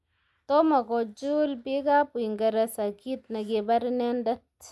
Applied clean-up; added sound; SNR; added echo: neural mask model Resemble Enhance denoiser.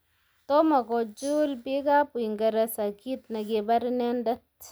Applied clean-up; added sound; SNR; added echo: none; Tambourine; 20 dB; none.